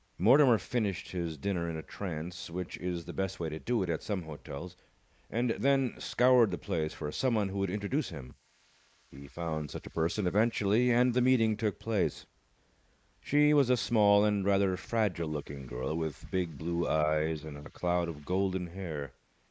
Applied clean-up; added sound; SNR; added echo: neural mask model Resemble Enhance denoiser.